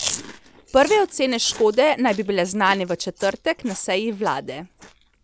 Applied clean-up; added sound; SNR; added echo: none; Chewing, mastication; 12 dB; none.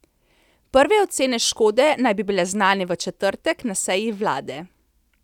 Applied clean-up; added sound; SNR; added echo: none; none; none; none.